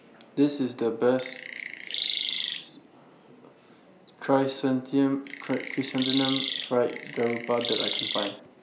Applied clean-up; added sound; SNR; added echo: none; Chirp, tweet; 4 dB; none.